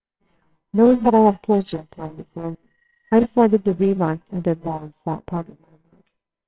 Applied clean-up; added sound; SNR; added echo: neural separator model SepFormer WHAMR!.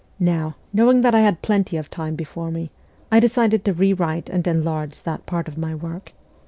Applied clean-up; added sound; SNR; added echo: none; none; none; none.